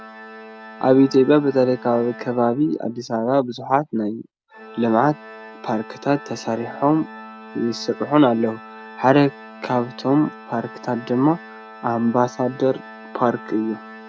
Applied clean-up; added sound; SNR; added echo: none; Organ; 19 dB; none.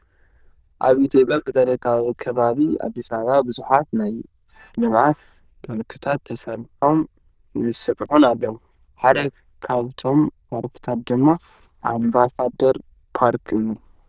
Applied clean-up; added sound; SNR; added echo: neural diffusion model UNIVERSE++.